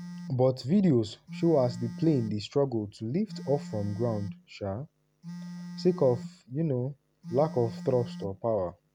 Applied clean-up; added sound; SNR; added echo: none; Telephone; 13 dB; none.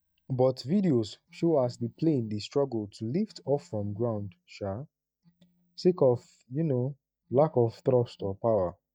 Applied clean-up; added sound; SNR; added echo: neural mask model DeepFilterNet 3.